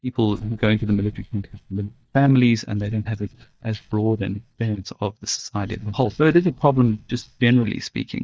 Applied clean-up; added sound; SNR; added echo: neural mask model DeepFilterNet 3.